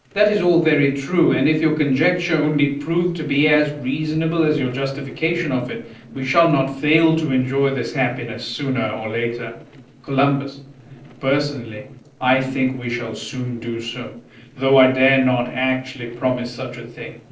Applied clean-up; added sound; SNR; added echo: neural separator model SepFormer DNS4.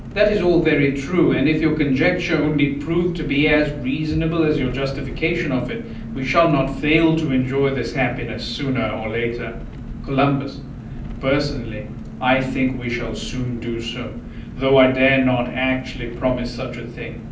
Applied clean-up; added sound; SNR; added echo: none; Engine; 11 dB; reverberation time 0.6 s.